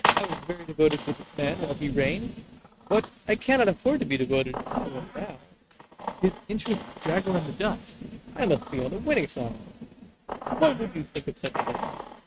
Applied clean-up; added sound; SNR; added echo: neural mask model RNNoise.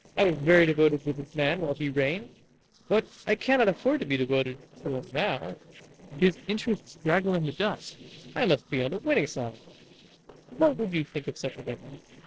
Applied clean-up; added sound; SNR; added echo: neural separator model SepFormer DNS4.